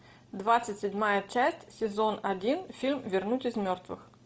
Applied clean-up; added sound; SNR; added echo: none; none; none; none.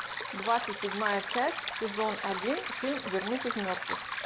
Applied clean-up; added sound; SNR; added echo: none; Stream; 0 dB; none.